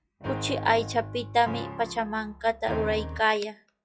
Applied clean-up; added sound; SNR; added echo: classical method log-MMSE.